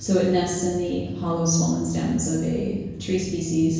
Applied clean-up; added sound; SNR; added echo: none; none; none; reverberation time 1.0 s.